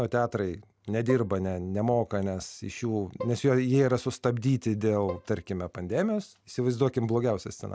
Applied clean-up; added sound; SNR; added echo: none; Bowed string instrument; 18 dB; none.